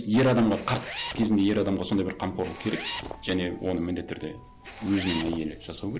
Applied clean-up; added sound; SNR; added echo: none; Zipper (clothing); 10 dB; none.